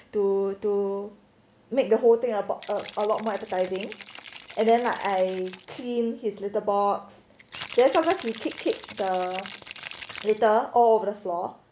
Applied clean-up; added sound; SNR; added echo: none; Rattle (instrument); 19 dB; none.